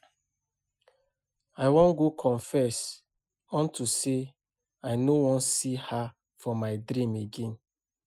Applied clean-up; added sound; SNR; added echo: classical method Wiener filter.